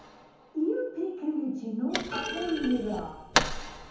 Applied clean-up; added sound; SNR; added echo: none; Thump, thud; 2 dB; reverberation time 2.0 s.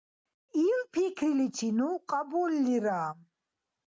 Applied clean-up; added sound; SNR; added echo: none; none; none; none.